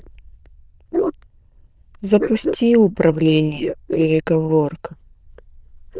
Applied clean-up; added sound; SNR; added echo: neural diffusion model UNIVERSE++.